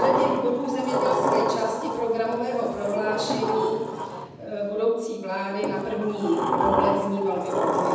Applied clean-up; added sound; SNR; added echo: none; Sliding door; 0 dB; reverberation time 1.1 s.